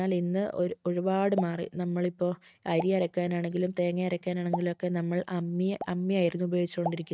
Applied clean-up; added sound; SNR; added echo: neural mask model RNNoise.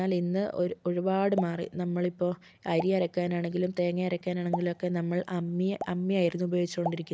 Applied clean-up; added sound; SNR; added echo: none; Explosion; 14 dB; none.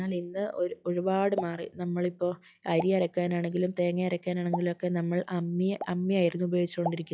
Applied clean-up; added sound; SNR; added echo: classical method log-MMSE.